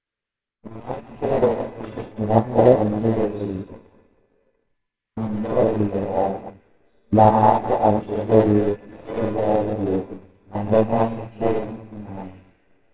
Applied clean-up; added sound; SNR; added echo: neural separator model SepFormer WHAMR!.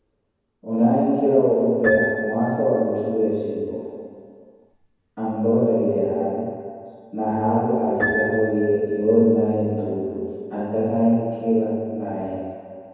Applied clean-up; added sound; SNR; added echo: none; Piano; 14 dB; reverberation time 2.2 s.